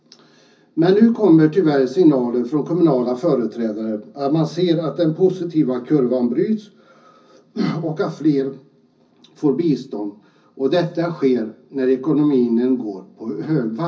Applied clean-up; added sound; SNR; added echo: none; none; none; reverberation time 0.4 s.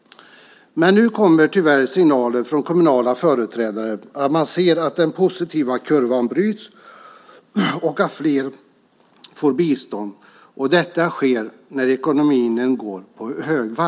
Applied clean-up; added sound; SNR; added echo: none; none; none; none.